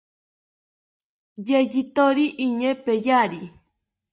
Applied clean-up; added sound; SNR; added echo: neural mask model DeepFilterNet 3.